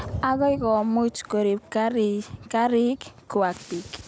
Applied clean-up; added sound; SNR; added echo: none; none; none; none.